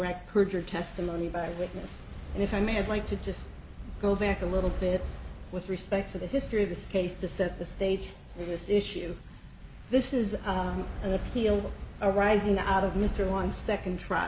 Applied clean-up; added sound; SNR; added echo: none; Fire; 10 dB; none.